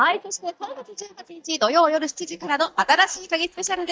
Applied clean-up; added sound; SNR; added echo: neural mask model DeepFilterNet 3.